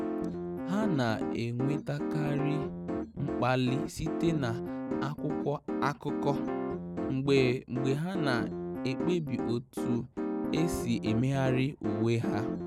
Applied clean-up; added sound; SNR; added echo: none; Piano; 2 dB; none.